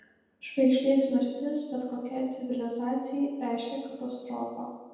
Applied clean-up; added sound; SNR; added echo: none; none; none; reverberation time 1.1 s.